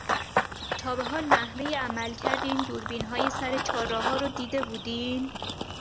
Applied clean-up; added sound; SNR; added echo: none; Run / Bird vocalization, bird call, bird song; -1 dB; none.